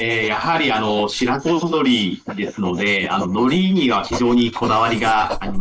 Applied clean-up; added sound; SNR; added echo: neural mask model Resemble Enhance denoiser.